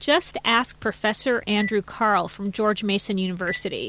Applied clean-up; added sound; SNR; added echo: none; Telephone; 18 dB; none.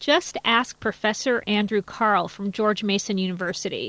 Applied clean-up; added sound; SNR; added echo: neural separator model SepFormer DNS4.